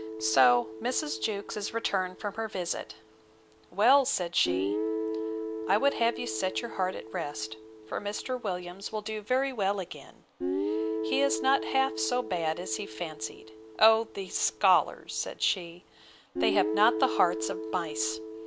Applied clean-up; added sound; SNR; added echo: none; Guitar; 6 dB; none.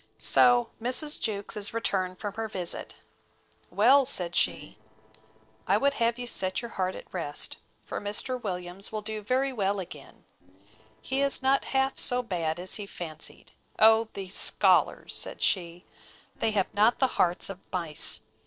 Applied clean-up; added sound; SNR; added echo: neural separator model SepFormer DNS4.